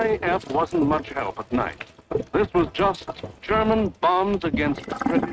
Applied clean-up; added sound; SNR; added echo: neural mask model RNNoise.